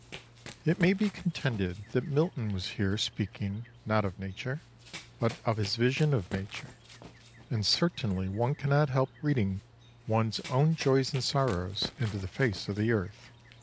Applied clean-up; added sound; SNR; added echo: none; Run; 19 dB; none.